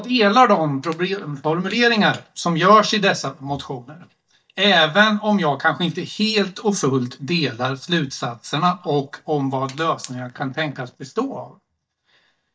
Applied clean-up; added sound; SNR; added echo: neural mask model DeepFilterNet 3.